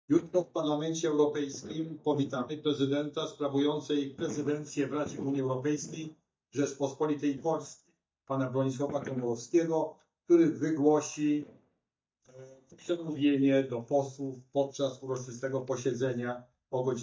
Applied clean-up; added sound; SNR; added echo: neural mask model DeepFilterNet 3.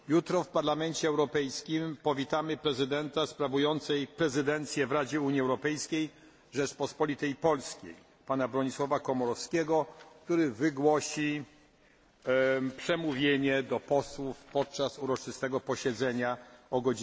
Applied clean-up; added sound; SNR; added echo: none; none; none; none.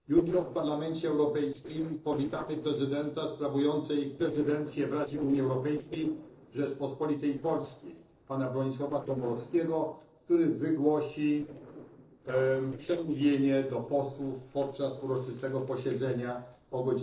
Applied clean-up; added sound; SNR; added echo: neural separator model SepFormer DNS4.